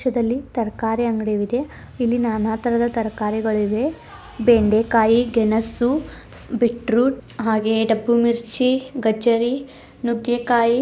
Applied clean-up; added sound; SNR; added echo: none; none; none; none.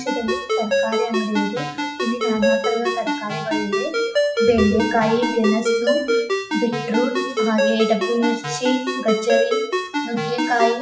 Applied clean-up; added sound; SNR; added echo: classical method WPE with log-MMSE.